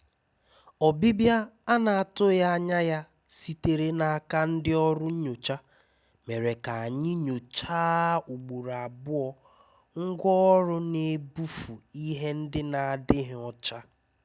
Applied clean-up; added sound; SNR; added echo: none; none; none; none.